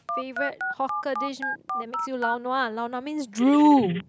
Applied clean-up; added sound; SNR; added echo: none; Telephone; 8 dB; none.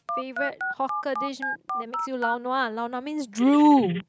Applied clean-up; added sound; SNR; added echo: neural mask model RNNoise.